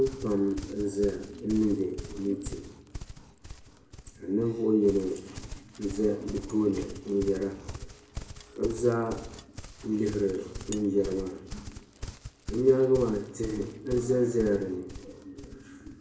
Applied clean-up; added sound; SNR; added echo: none; Livestock, farm animals, working animals; 13 dB; reverberation time 0.3 s.